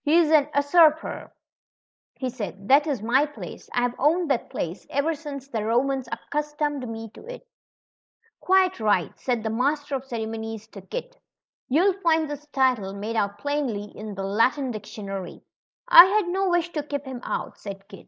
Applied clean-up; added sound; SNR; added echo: neural mask model Resemble Enhance denoiser.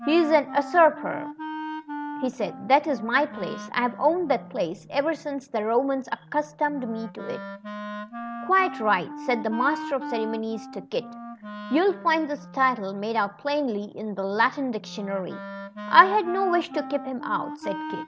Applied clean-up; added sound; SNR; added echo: none; Wind instrument, woodwind instrument; 12 dB; none.